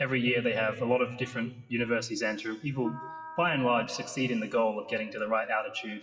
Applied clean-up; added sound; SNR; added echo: classical method WPE with log-MMSE.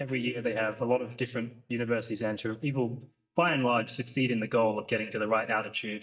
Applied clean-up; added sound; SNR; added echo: neural mask model DeepFilterNet 3.